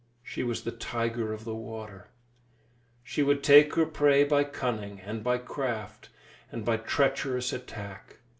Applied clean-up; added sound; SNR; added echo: none; none; none; none.